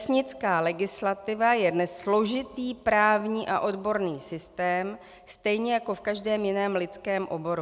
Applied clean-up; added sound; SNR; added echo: none; none; none; none.